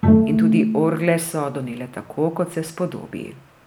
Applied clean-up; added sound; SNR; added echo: none; Bowed string instrument; -3 dB; none.